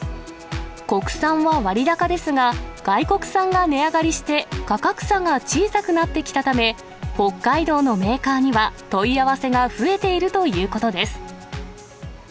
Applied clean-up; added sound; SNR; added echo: none; none; none; none.